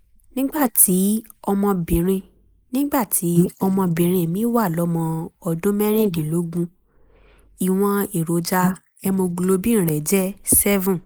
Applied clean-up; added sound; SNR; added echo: neural mask model Resemble Enhance denoiser.